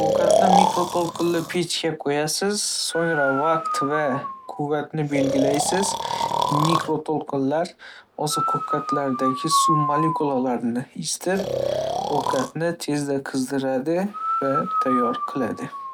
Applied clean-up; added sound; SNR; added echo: none; Breathing; 1 dB; none.